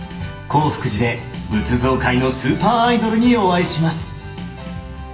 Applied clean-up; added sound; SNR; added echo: none; none; none; reverberation time 0.9 s.